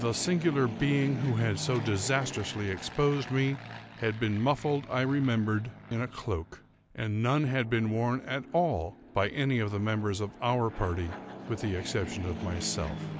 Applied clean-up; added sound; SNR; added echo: none; Fixed-wing aircraft, airplane; 12 dB; none.